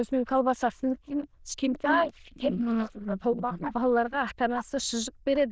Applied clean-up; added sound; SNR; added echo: neural diffusion model UNIVERSE++.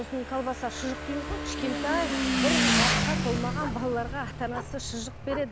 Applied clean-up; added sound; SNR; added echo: none; Motorcycle / Engine; -3 dB; none.